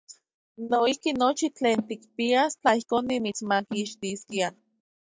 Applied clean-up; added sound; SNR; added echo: neural mask model DeepFilterNet 3.